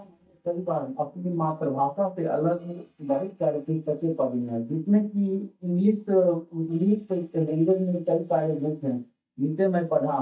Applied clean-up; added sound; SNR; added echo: neural mask model DeepFilterNet 3.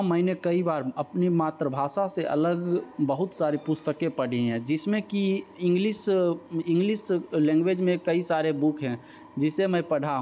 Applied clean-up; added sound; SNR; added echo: none; none; none; none.